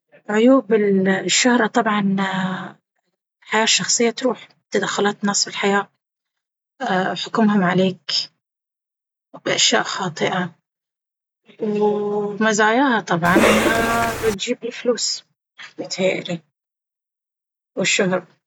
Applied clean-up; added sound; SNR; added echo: none; Cough; -2 dB; none.